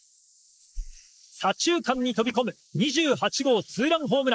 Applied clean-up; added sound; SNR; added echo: neural mask model Resemble Enhance denoiser.